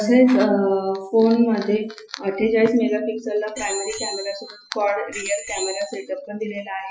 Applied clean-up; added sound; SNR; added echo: classical method Wiener filter.